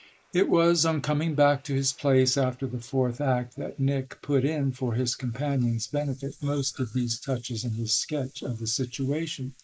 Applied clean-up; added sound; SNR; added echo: neural mask model Resemble Enhance denoiser.